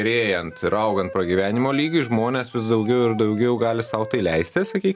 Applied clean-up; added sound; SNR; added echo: none; Wind instrument, woodwind instrument; 18 dB; none.